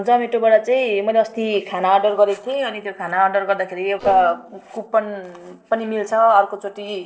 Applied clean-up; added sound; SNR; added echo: neural separator model SepFormer DNS4.